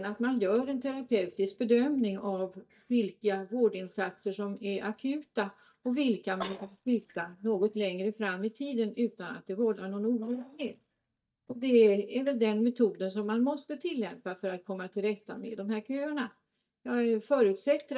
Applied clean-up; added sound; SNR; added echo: neural mask model DeepFilterNet 3.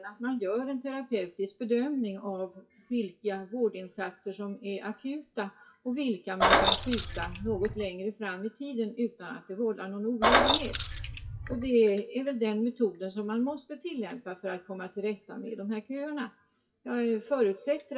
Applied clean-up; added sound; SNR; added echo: classical method WPE with log-MMSE.